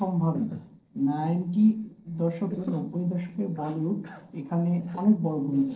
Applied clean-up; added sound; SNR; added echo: neural separator model SepFormer DNS4.